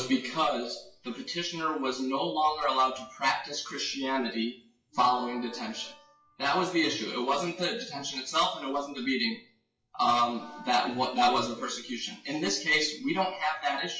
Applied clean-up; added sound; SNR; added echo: classical method WPE with log-MMSE.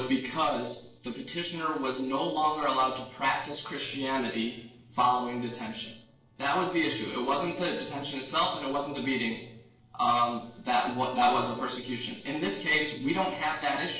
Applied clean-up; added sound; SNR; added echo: neural separator model SepFormer DNS4.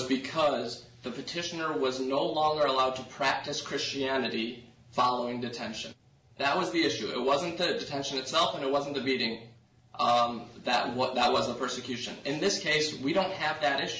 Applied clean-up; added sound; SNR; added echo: none; none; none; none.